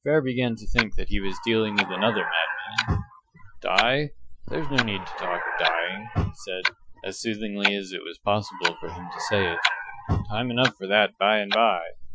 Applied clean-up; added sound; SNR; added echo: classical method Wiener filter.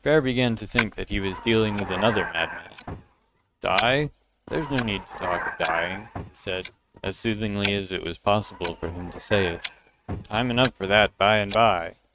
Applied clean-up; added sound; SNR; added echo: neural mask model RNNoise.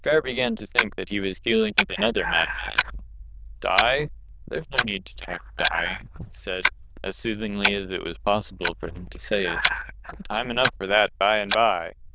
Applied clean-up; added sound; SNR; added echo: neural diffusion model UNIVERSE++.